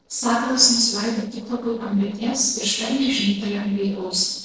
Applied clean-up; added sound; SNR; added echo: neural separator model SepFormer DNS4.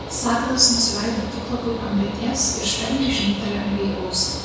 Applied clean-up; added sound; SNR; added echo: none; Mechanical fan; 8 dB; reverberation time 1.0 s.